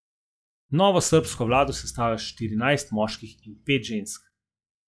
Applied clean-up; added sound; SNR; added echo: classical method log-MMSE.